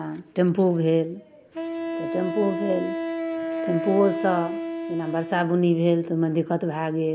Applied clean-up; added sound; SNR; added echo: none; Wind instrument, woodwind instrument; 7 dB; none.